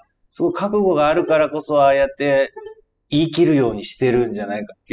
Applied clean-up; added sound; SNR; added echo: classical method spectral subtraction.